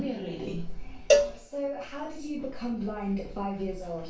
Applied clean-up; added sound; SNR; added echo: none; Cowbell; -4 dB; reverberation time 0.3 s.